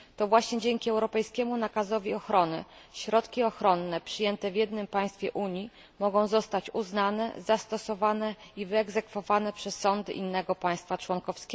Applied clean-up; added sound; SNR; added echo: none; none; none; none.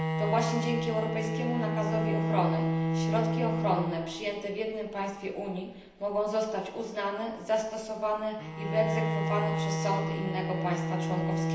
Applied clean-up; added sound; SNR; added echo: none; Bowed string instrument; 0 dB; reverberation time 0.9 s.